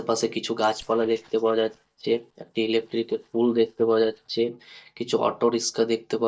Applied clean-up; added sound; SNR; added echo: neural mask model DeepFilterNet 3.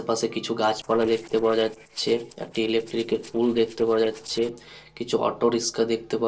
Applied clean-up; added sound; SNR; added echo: neural separator model SepFormer DNS4.